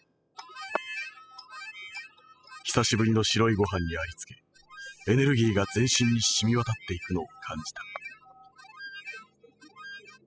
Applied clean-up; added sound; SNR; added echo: classical method spectral subtraction.